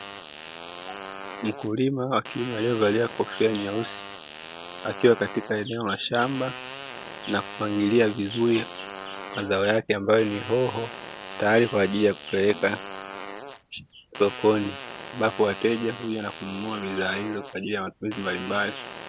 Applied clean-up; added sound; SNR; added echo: none; Fart; 12 dB; none.